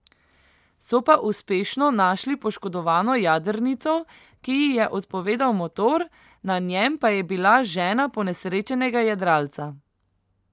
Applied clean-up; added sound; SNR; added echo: none; none; none; none.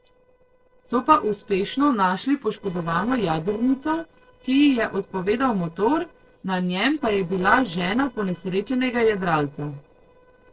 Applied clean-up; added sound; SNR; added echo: neural separator model SepFormer DNS4.